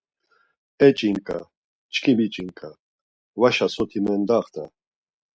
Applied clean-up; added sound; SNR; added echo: none; none; none; none.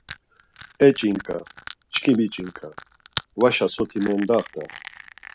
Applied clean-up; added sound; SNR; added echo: none; Crushing; 14 dB; none.